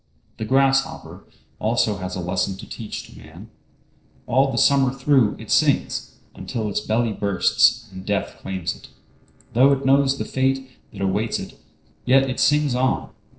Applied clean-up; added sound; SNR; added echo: neural separator model SepFormer DNS4.